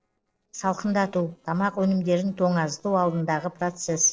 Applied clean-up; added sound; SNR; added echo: neural separator model SepFormer DNS4.